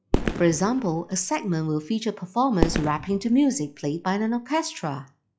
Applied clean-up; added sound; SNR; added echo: classical method log-MMSE.